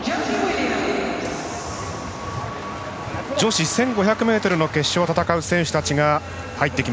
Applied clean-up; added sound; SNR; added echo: none; none; none; none.